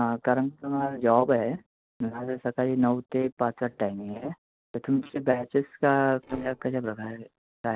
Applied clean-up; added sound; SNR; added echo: neural separator model SepFormer DNS4.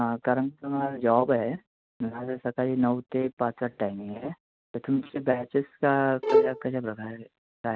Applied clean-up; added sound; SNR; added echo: neural mask model RNNoise.